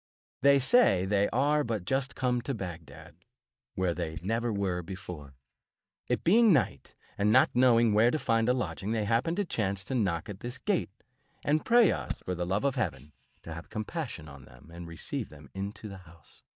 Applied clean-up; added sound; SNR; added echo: neural mask model DeepFilterNet 3.